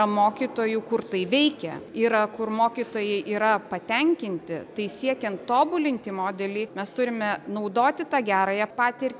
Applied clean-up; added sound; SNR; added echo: none; none; none; none.